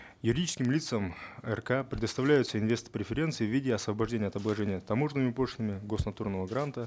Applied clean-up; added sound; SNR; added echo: none; none; none; none.